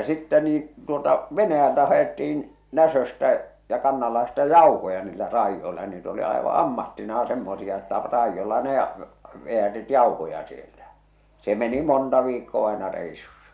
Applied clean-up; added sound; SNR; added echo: none; none; none; none.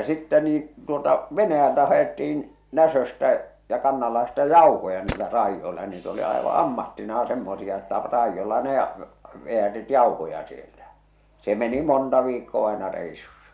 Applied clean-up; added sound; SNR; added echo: none; Tools; 16 dB; none.